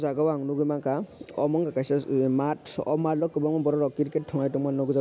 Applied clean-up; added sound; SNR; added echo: none; none; none; none.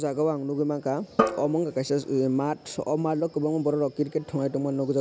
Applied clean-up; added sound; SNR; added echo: none; Drum; 4 dB; none.